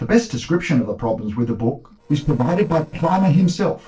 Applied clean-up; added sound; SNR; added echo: neural separator model SepFormer DNS4.